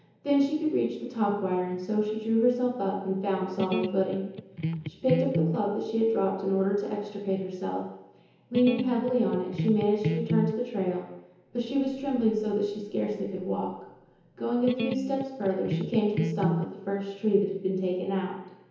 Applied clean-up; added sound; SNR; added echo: none; Electric guitar; 3 dB; reverberation time 1.0 s.